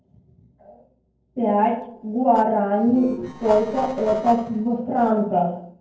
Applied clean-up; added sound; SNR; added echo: neural separator model SepFormer DNS4.